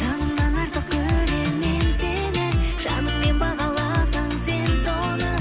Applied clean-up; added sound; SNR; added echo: none; none; none; none.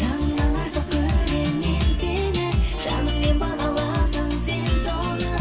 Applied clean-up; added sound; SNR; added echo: none; Brass instrument; 16 dB; reverberation time 0.2 s.